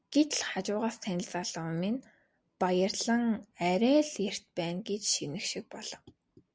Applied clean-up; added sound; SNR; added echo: none; none; none; none.